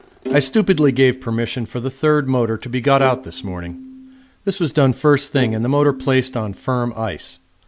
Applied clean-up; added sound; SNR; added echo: none; Bowed string instrument; 13 dB; none.